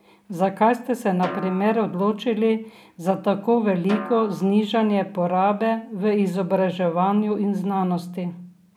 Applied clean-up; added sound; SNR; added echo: none; Snare drum; 16 dB; none.